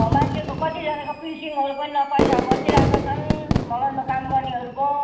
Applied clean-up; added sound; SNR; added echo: none; Fireworks; -1 dB; reverberation time 1.6 s.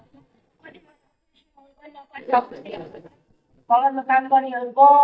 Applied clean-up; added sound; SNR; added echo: neural mask model DeepFilterNet 3.